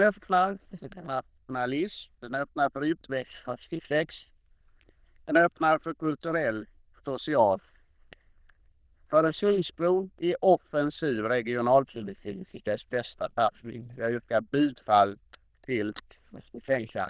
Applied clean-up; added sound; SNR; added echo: neural diffusion model UNIVERSE++.